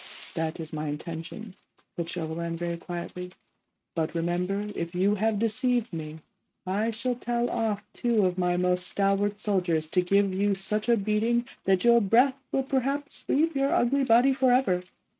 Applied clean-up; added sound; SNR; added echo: neural mask model RNNoise.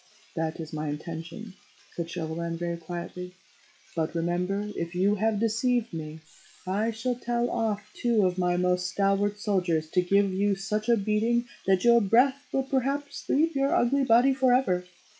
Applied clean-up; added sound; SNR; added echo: classical method log-MMSE.